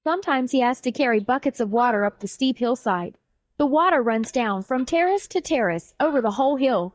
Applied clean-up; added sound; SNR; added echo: neural mask model DeepFilterNet 3.